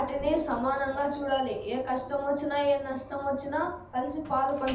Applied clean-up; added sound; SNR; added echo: none; Slam; 17 dB; reverberation time 0.5 s.